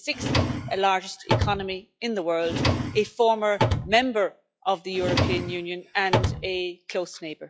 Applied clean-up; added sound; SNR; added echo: classical method log-MMSE.